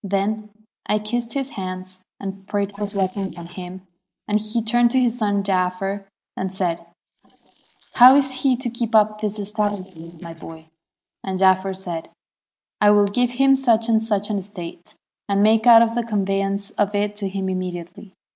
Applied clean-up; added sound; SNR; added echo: neural mask model Resemble Enhance denoiser.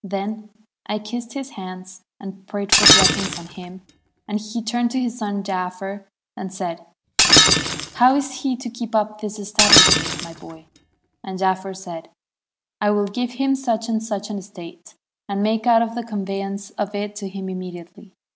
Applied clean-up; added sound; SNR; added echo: none; Shatter; -5 dB; none.